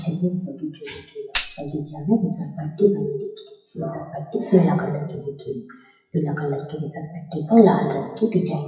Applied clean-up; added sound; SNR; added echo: classical method WPE with log-MMSE.